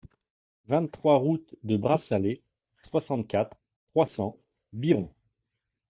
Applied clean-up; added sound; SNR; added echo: neural mask model DeepFilterNet 3.